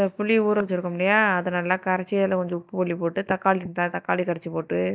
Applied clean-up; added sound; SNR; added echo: neural mask model DeepFilterNet 3.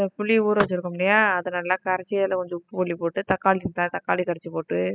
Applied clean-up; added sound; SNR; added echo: classical method spectral subtraction.